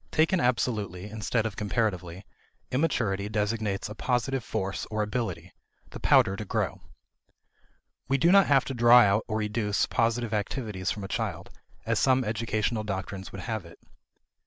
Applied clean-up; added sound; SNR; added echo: none; none; none; none.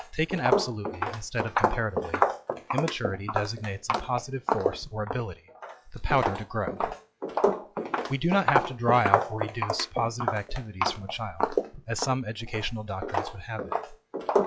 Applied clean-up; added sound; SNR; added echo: classical method log-MMSE.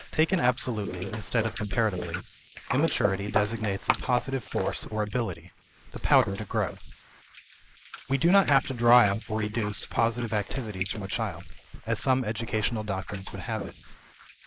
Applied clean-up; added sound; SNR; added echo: neural mask model Resemble Enhance denoiser.